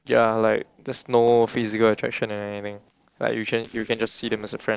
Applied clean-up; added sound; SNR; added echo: neural separator model SepFormer DNS4.